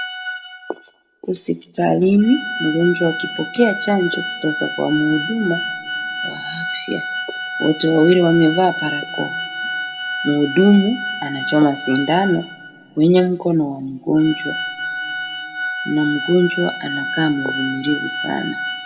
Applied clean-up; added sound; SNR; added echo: none; Organ; 7 dB; reverberation time 1.0 s.